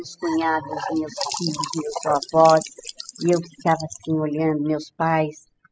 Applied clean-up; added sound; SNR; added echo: classical method spectral subtraction.